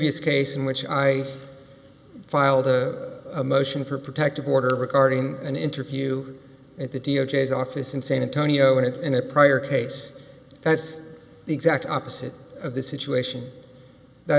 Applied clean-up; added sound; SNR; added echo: none; none; none; none.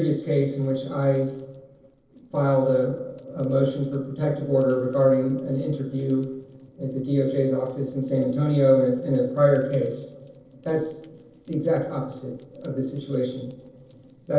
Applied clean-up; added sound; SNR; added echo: neural separator model SepFormer DNS4.